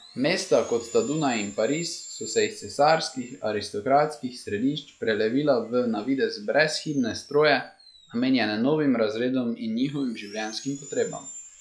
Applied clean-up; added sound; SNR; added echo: classical method log-MMSE.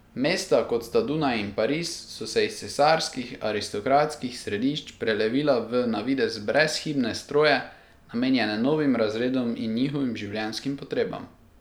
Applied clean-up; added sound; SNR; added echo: none; none; none; none.